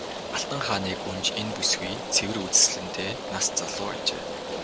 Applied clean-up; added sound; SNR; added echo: none; Rain; 5 dB; none.